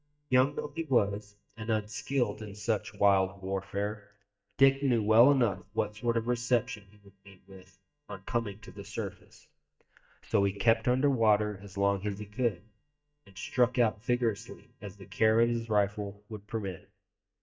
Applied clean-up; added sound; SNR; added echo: neural mask model DeepFilterNet 3.